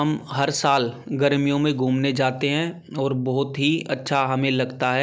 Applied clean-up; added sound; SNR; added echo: none; none; none; none.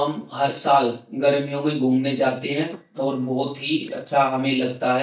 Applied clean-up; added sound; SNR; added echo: neural mask model DeepFilterNet 3.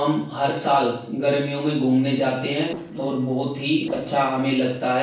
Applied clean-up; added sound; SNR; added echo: neural separator model SepFormer DNS4.